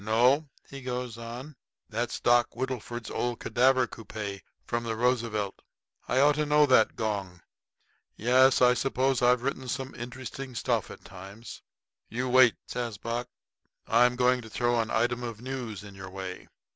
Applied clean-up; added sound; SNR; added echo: none; none; none; none.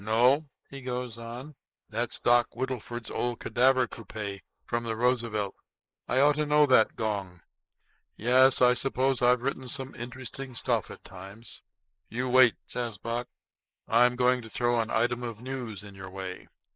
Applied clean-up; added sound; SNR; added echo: neural mask model Resemble Enhance denoiser.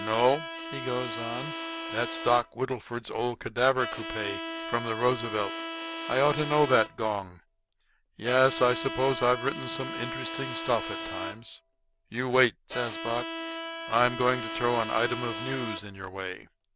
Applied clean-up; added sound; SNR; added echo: none; Bowed string instrument; 8 dB; none.